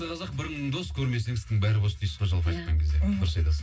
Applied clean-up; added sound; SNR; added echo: none; none; none; reverberation time 0.4 s.